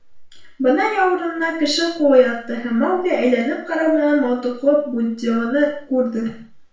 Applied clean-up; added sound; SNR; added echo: none; none; none; reverberation time 0.5 s.